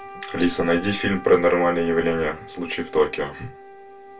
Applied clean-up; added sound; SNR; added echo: none; Wind instrument, woodwind instrument; 17 dB; reverberation time 0.2 s.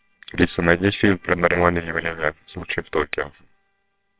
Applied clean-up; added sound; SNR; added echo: neural separator model SepFormer WHAMR!.